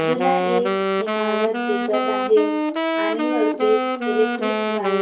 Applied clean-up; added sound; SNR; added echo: none; Wind instrument, woodwind instrument; -1 dB; reverberation time 0.3 s.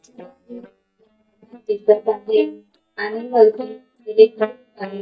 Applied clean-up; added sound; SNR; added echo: neural mask model DeepFilterNet 3.